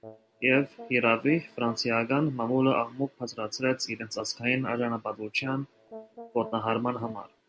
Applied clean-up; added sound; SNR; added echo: none; Brass instrument; 18 dB; none.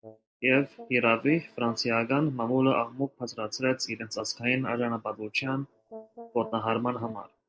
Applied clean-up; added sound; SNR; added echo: neural mask model DeepFilterNet 3.